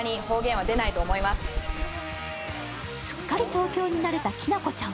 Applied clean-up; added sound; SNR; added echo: none; Bird; 2 dB; none.